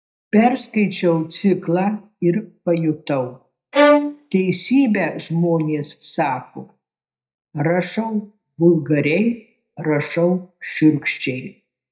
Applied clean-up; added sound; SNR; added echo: neural mask model DeepFilterNet 3.